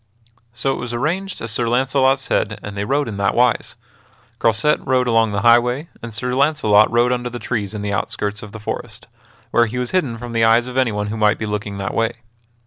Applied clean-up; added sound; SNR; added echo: none; none; none; none.